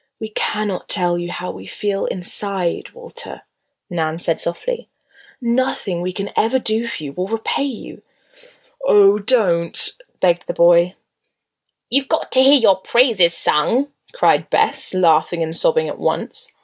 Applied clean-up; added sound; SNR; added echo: none; none; none; none.